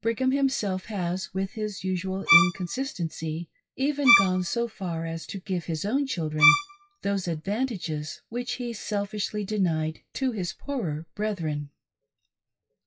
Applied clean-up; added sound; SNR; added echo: classical method WPE with log-MMSE.